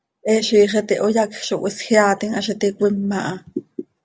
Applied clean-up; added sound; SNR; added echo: none; none; none; none.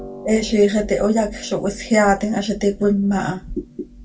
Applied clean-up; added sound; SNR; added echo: none; Harp; 17 dB; reverberation time 0.2 s.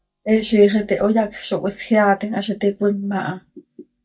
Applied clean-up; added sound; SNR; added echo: neural mask model DeepFilterNet 3.